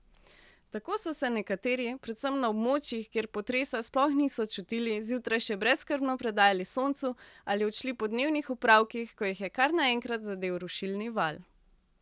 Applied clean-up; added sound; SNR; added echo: none; none; none; none.